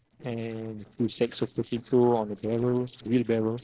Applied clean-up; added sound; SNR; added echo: neural separator model SepFormer DNS4.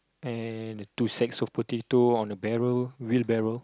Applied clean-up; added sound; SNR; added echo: none; none; none; none.